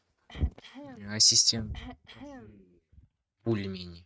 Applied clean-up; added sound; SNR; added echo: neural mask model RNNoise.